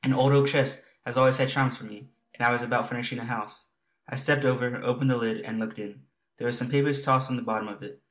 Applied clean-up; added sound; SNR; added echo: none; none; none; none.